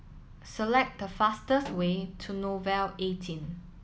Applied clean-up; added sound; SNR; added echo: none; Snare drum; 18 dB; none.